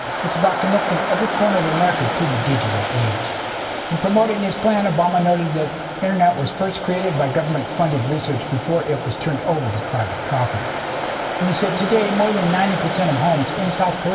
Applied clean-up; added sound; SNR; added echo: none; Waves, surf; 5 dB; reverberation time 1.9 s.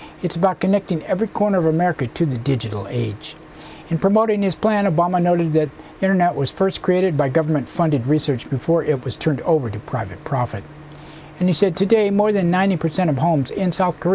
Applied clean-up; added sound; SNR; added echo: none; none; none; none.